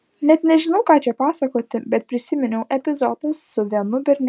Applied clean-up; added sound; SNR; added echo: none; none; none; none.